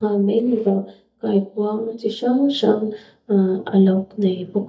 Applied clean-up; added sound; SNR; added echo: neural mask model DeepFilterNet 3.